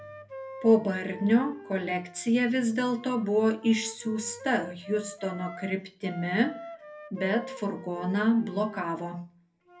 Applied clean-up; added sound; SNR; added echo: none; Wind instrument, woodwind instrument; 16 dB; reverberation time 0.3 s.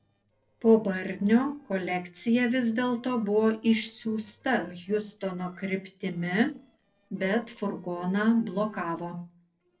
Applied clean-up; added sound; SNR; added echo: neural separator model SepFormer DNS4.